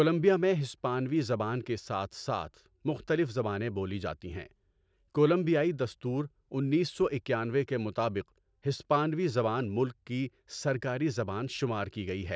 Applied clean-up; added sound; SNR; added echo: none; none; none; none.